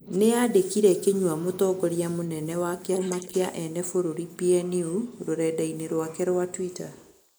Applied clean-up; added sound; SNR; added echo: neural mask model Resemble Enhance denoiser.